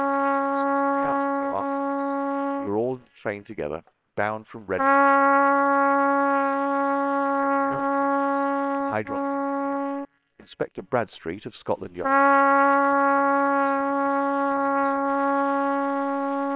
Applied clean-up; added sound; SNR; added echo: neural separator model SepFormer WHAM!.